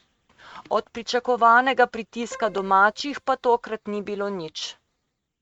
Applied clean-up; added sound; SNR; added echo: neural mask model RNNoise.